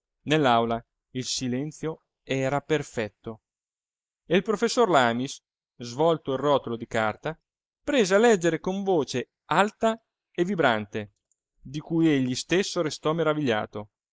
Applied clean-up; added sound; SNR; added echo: neural mask model Resemble Enhance denoiser.